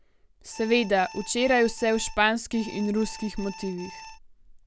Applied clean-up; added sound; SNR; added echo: none; Alarm; 17 dB; none.